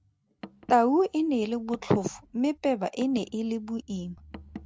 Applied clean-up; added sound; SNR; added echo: none; Car; 19 dB; none.